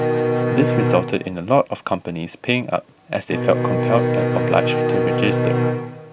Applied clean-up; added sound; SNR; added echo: none; Bowed string instrument; -1 dB; none.